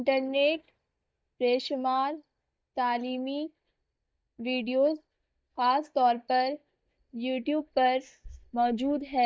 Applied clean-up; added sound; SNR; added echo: neural mask model DeepFilterNet 3.